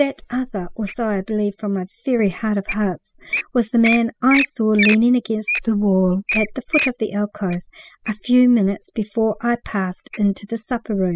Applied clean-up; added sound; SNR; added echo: classical method spectral subtraction.